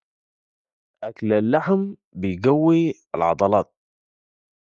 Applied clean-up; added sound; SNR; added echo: none; none; none; none.